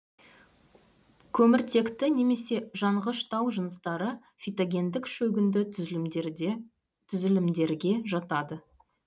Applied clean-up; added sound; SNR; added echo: none; none; none; none.